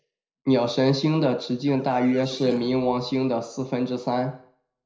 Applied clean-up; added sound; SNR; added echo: neural separator model SepFormer DNS4.